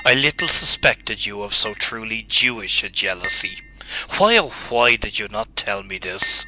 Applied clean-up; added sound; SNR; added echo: none; Tap; 14 dB; none.